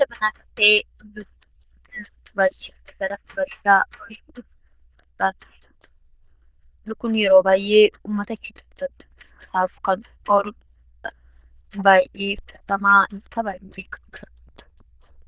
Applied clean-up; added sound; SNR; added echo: neural diffusion model UNIVERSE++.